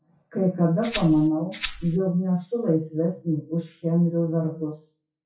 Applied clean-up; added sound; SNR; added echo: classical method WPE with log-MMSE.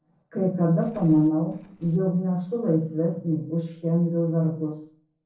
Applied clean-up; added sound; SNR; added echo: neural separator model SepFormer DNS4.